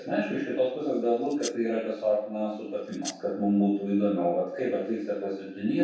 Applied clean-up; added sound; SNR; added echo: none; Domestic sounds, home sounds; 14 dB; reverberation time 0.7 s.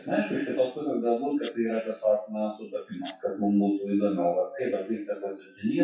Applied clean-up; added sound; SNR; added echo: classical method WPE with log-MMSE.